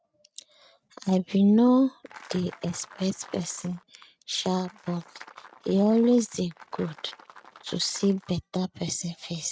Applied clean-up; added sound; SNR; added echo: neural mask model RNNoise.